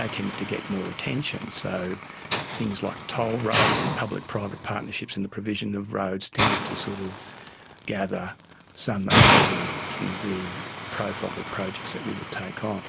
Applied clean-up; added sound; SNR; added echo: none; Hiss; -4 dB; none.